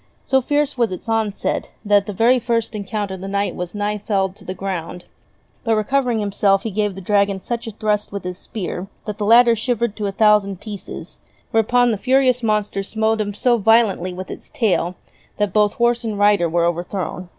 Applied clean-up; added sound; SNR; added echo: none; none; none; none.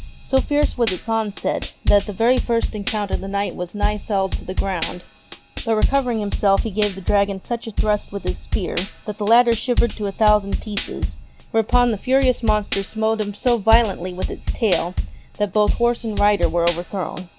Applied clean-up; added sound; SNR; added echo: none; Drum / Drum kit; 3 dB; none.